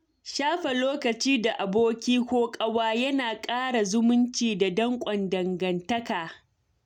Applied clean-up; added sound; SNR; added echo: none; none; none; none.